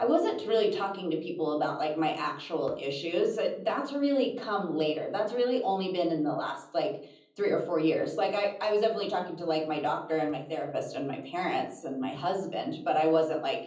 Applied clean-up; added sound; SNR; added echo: none; none; none; reverberation time 0.6 s.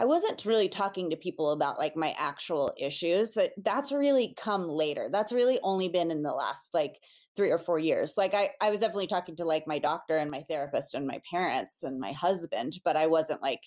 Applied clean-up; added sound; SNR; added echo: none; none; none; none.